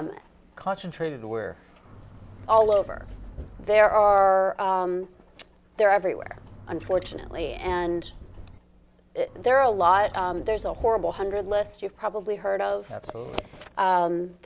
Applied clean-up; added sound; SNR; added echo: none; Trickle, dribble / Chirp, tweet; 16 dB; none.